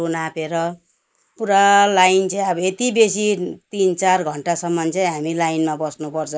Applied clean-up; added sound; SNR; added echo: neural mask model Resemble Enhance denoiser.